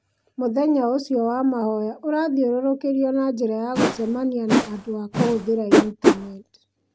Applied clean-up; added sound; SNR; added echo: none; Whoosh, swoosh, swish; -1 dB; none.